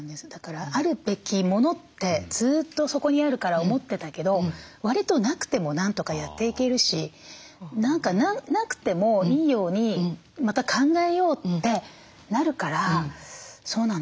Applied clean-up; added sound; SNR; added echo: none; none; none; none.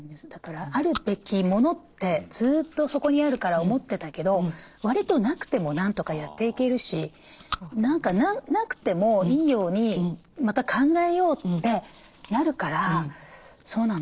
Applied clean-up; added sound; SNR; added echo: neural separator model SepFormer DNS4.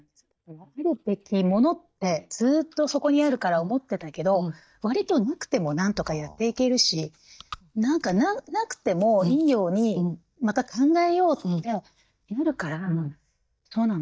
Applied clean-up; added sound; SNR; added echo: neural mask model DeepFilterNet 3.